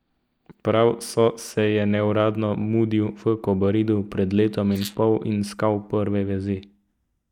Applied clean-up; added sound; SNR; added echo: neural mask model DeepFilterNet 3.